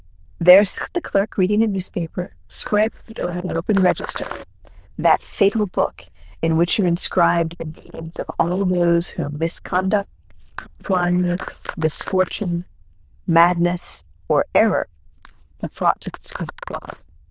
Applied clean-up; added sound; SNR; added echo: neural diffusion model UNIVERSE++.